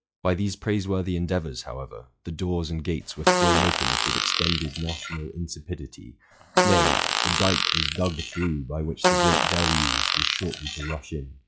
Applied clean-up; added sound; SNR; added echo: classical method log-MMSE.